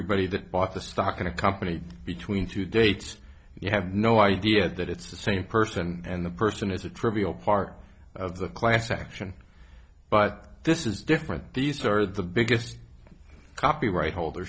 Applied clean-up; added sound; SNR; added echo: none; none; none; none.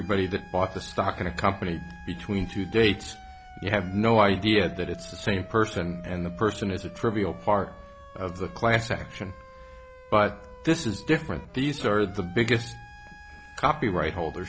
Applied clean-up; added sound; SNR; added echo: none; Siren; 20 dB; none.